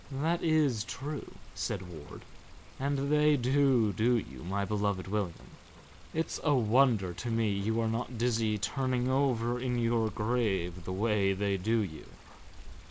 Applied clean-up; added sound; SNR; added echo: none; Water; 17 dB; none.